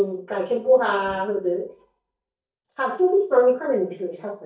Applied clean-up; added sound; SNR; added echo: neural mask model DeepFilterNet 3.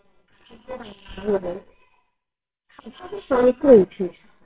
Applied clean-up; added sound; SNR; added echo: neural separator model SepFormer WHAMR!.